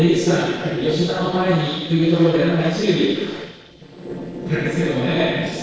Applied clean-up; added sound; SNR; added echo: neural separator model SepFormer DNS4.